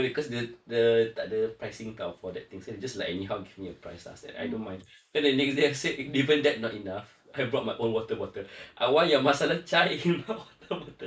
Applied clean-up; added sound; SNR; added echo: neural mask model Resemble Enhance denoiser.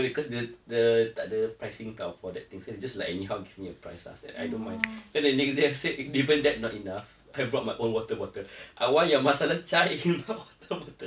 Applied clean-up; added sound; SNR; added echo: none; Finger snapping; 14 dB; none.